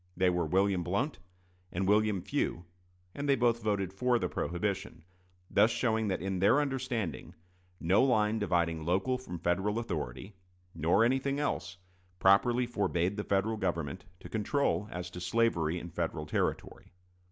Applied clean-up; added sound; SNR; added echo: none; none; none; none.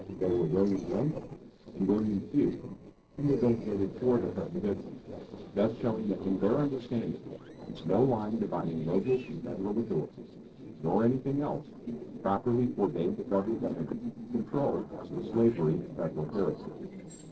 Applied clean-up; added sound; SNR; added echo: neural separator model SepFormer DNS4.